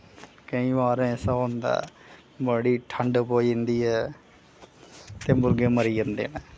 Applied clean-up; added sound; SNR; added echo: none; none; none; none.